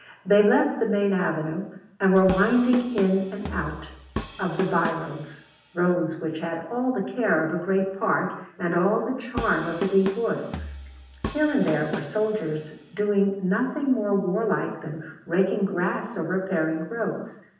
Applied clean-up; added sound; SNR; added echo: none; Drum kit; 11 dB; reverberation time 0.7 s.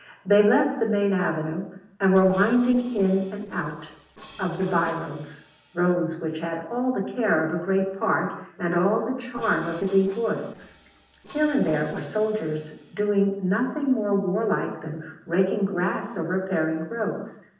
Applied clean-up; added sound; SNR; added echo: neural separator model SepFormer DNS4.